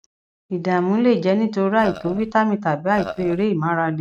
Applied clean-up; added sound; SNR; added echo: neural mask model RNNoise.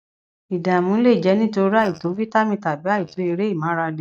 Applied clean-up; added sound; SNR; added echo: neural mask model DeepFilterNet 3.